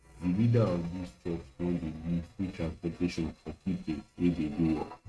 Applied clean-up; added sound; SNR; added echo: neural mask model RNNoise.